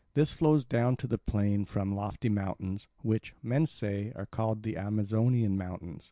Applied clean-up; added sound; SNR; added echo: none; none; none; none.